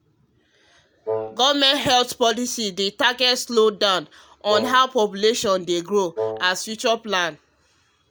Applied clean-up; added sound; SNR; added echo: none; Wind instrument, woodwind instrument; 7 dB; none.